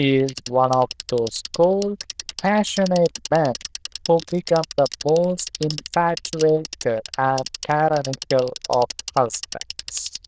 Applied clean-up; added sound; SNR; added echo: neural diffusion model UNIVERSE++.